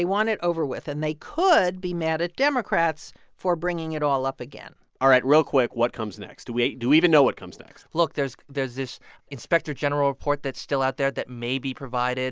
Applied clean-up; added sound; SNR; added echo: none; none; none; none.